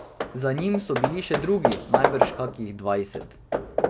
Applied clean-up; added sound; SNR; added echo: none; Hammer / Wood; -1 dB; none.